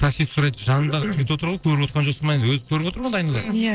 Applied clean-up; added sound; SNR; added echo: neural separator model SepFormer DNS4.